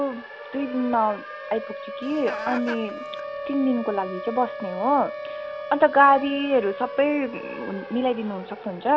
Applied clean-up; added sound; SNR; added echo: none; Chicken, rooster + Siren; 10 dB; none.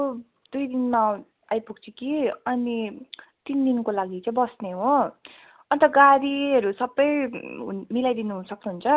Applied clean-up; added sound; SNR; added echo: none; none; none; none.